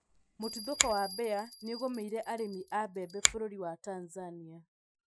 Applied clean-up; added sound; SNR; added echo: classical method Wiener filter.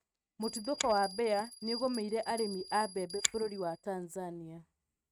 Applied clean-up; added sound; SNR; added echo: neural mask model RNNoise.